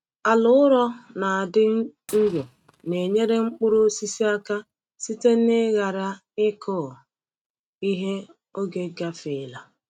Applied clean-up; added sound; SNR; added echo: neural mask model RNNoise.